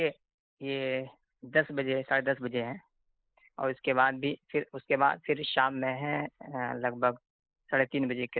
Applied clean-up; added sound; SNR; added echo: neural mask model Resemble Enhance denoiser.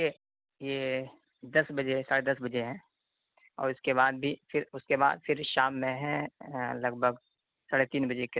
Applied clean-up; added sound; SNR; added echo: none; none; none; none.